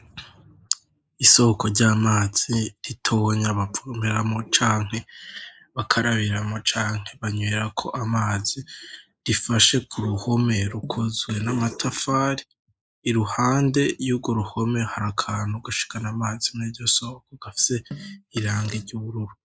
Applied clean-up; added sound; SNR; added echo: neural mask model Resemble Enhance denoiser.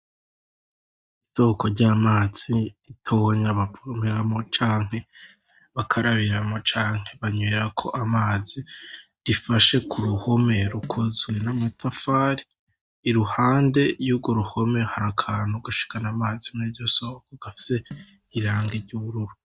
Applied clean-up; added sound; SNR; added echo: neural mask model DeepFilterNet 3.